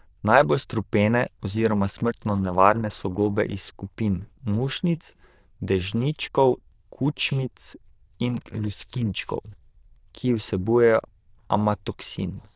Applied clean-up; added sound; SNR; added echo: neural diffusion model UNIVERSE++.